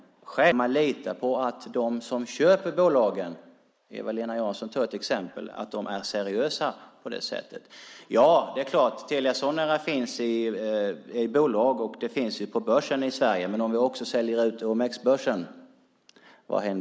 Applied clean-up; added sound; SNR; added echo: neural mask model Resemble Enhance denoiser.